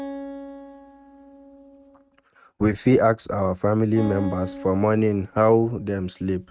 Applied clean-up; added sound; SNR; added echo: neural mask model RNNoise.